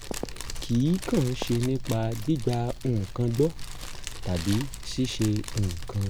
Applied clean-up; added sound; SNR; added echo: none; Fire; 7 dB; none.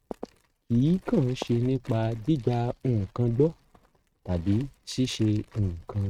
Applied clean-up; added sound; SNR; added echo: neural mask model RNNoise.